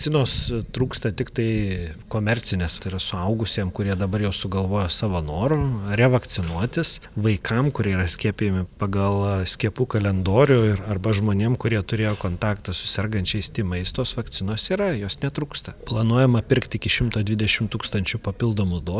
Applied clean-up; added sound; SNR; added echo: none; none; none; none.